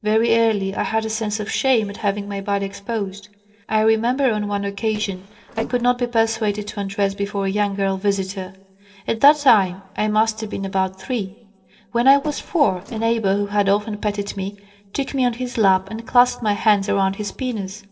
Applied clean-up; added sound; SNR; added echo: neural separator model SepFormer DNS4.